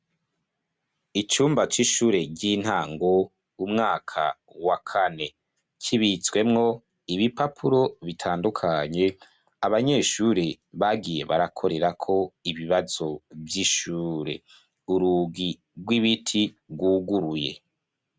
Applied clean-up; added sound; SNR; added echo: none; none; none; none.